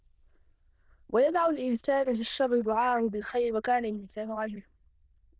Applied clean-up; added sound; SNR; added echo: neural diffusion model UNIVERSE++.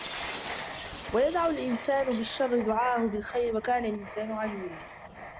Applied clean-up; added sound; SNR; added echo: none; Writing + Shatter; 10 dB; none.